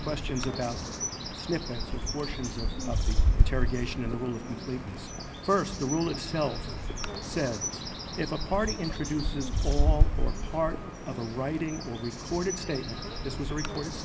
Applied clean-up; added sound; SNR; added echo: none; Bird; -4 dB; none.